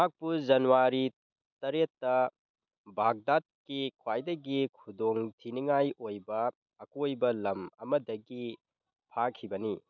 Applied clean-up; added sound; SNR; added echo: none; none; none; none.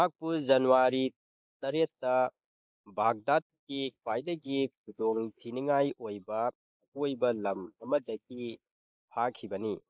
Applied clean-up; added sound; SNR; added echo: neural mask model Resemble Enhance denoiser.